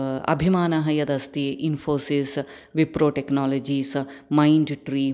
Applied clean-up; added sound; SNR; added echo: none; none; none; none.